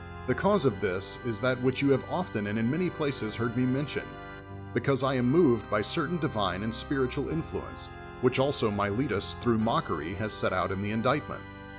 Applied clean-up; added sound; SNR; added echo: none; Organ; 13 dB; none.